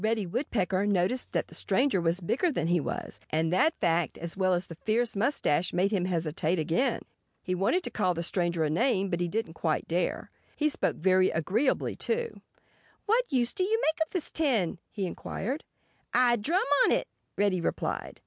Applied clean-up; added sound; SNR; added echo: none; none; none; none.